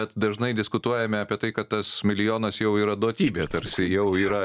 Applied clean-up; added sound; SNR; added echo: neural mask model Resemble Enhance denoiser.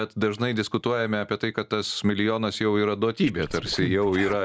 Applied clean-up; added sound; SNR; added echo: none; Scratching (performance technique); 14 dB; none.